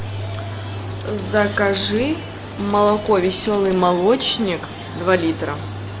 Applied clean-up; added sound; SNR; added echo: none; Tools; 16 dB; none.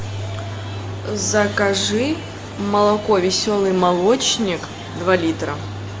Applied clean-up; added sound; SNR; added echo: none; none; none; none.